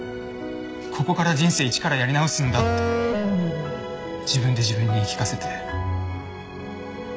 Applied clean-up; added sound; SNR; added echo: none; Wind instrument, woodwind instrument; 2 dB; none.